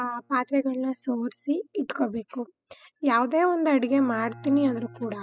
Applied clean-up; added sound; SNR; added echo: classical method spectral subtraction.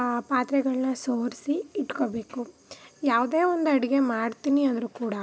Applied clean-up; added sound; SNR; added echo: none; none; none; none.